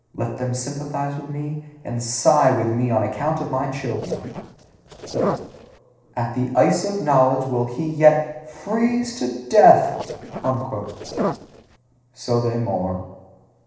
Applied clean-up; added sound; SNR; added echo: neural separator model SepFormer DNS4.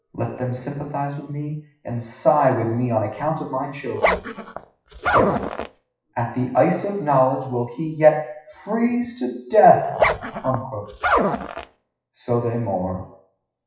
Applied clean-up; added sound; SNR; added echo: classical method WPE with log-MMSE.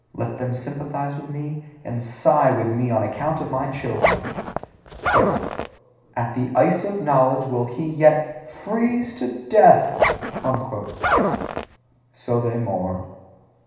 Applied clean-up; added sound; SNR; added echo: none; Zipper (clothing); 1 dB; reverberation time 0.9 s.